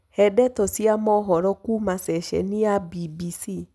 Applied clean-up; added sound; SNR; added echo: none; none; none; none.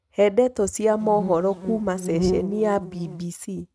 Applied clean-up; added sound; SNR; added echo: neural mask model RNNoise.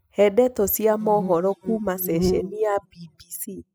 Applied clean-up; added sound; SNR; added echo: classical method spectral subtraction.